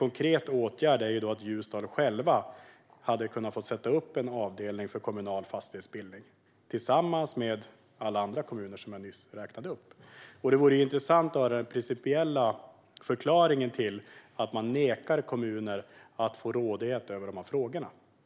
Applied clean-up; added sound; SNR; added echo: none; none; none; none.